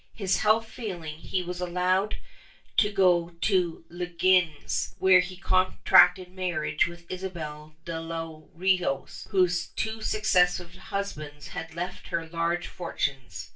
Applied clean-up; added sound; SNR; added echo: none; none; none; reverberation time 0.2 s.